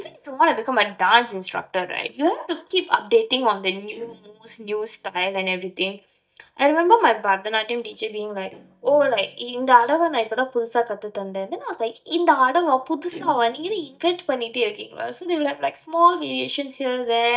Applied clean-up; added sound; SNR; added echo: neural mask model DeepFilterNet 3.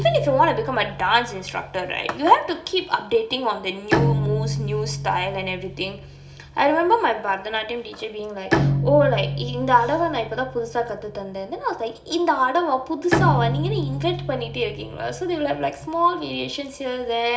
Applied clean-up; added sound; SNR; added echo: none; Bowed string instrument; 5 dB; reverberation time 0.4 s.